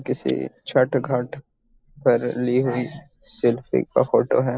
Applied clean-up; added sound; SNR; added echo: neural mask model Resemble Enhance denoiser.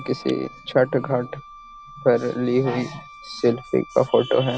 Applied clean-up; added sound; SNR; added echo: none; Wind instrument, woodwind instrument; 20 dB; none.